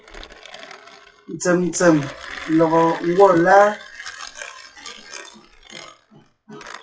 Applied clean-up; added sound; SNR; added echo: classical method WPE with log-MMSE.